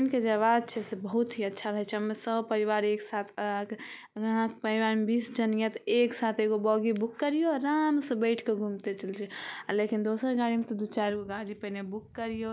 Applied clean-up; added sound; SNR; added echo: none; none; none; none.